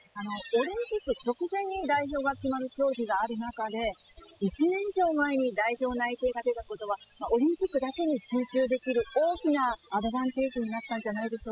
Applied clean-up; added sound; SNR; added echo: classical method spectral subtraction.